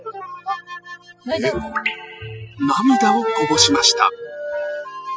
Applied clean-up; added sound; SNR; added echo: classical method spectral subtraction.